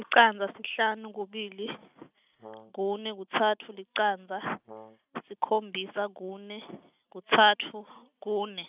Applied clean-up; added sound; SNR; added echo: neural mask model RNNoise.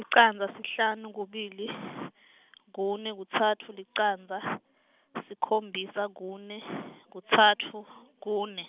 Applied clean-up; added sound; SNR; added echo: none; none; none; none.